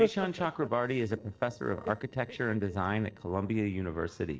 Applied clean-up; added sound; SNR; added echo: neural separator model SepFormer DNS4.